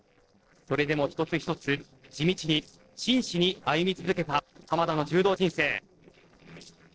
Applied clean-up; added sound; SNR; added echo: neural separator model SepFormer DNS4.